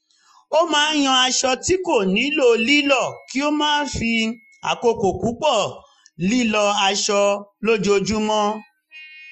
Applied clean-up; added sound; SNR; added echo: classical method Wiener filter.